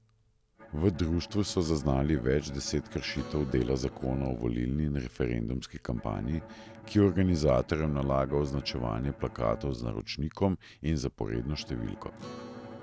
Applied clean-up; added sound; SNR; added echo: none; Bowed string instrument + Acoustic guitar; 17 dB; none.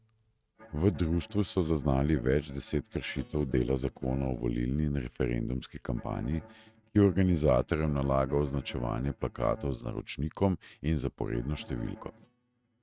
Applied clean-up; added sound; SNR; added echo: neural mask model RNNoise.